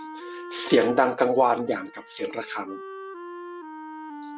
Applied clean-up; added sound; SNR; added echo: none; Wind instrument, woodwind instrument; 13 dB; none.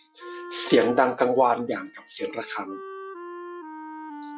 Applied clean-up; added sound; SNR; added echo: classical method log-MMSE.